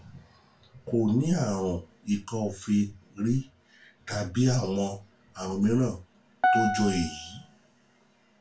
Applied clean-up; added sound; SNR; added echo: none; Piano; 0 dB; reverberation time 0.2 s.